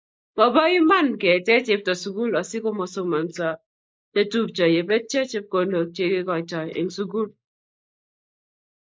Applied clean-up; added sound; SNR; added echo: neural mask model Resemble Enhance denoiser.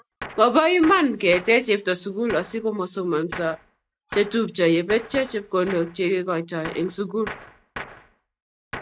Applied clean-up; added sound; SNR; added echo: none; Gunshot, gunfire; 16 dB; none.